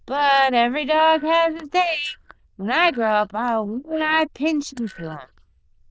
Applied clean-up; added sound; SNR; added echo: neural diffusion model UNIVERSE++.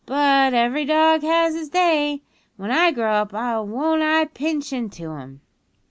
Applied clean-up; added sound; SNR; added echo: none; none; none; none.